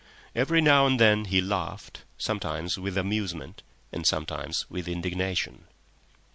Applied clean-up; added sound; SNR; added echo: none; none; none; none.